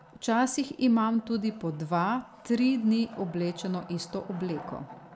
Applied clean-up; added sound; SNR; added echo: none; Wood; 20 dB; none.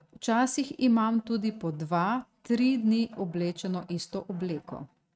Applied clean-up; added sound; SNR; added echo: neural mask model RNNoise.